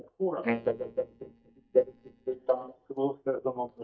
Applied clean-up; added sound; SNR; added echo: neural mask model DeepFilterNet 3.